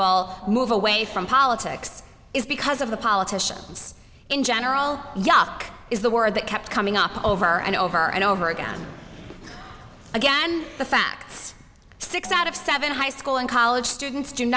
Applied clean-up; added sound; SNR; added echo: none; Gong; 20 dB; none.